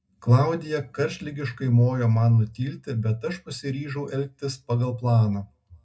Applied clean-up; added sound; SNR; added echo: none; none; none; reverberation time 0.2 s.